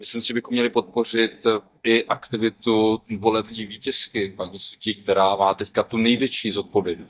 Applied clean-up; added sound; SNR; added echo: neural mask model DeepFilterNet 3.